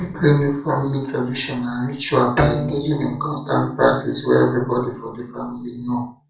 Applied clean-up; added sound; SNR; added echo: none; Bowed string instrument; 10 dB; reverberation time 0.3 s.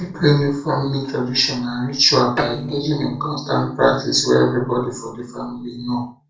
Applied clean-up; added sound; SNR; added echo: neural separator model SepFormer DNS4.